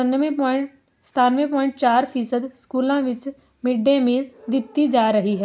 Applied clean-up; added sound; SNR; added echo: none; none; none; none.